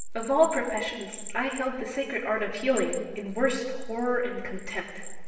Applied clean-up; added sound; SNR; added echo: none; Bell; 17 dB; reverberation time 1.2 s.